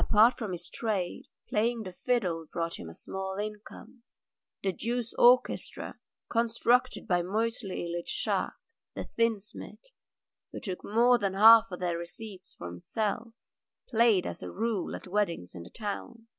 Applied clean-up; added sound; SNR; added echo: none; none; none; none.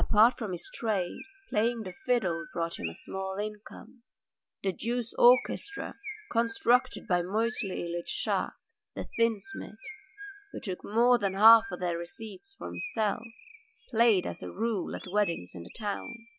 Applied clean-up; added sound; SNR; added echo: none; Chirp, tweet; 17 dB; none.